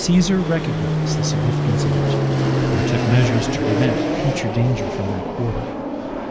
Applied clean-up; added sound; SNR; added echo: none; Fixed-wing aircraft, airplane; -1 dB; none.